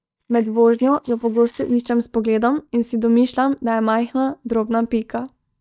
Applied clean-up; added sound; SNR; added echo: neural mask model DeepFilterNet 3.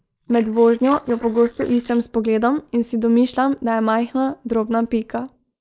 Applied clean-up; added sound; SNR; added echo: neural mask model Resemble Enhance denoiser.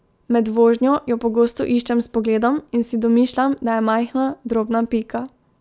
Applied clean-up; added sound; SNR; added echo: none; none; none; none.